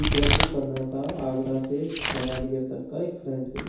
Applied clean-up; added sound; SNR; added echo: none; Domestic sounds, home sounds; 0 dB; reverberation time 0.9 s.